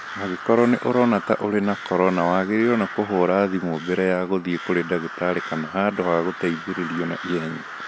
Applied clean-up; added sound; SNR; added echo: none; Crow; 13 dB; none.